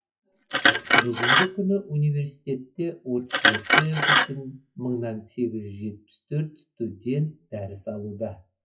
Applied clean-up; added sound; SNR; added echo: classical method WPE with log-MMSE.